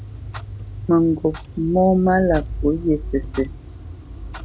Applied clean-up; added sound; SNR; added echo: none; Clock; 10 dB; none.